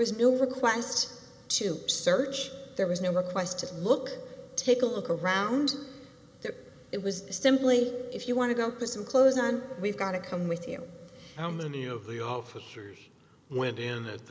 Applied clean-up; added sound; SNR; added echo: none; none; none; none.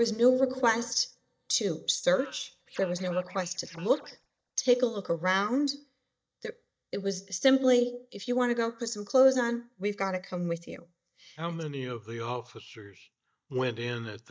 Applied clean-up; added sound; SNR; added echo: neural mask model DeepFilterNet 3.